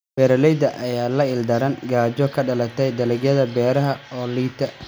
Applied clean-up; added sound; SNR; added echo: none; none; none; none.